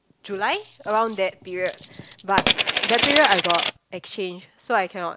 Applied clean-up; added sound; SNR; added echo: none; Coin (dropping); 1 dB; none.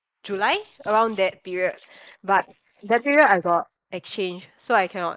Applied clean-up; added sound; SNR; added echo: neural mask model Resemble Enhance denoiser.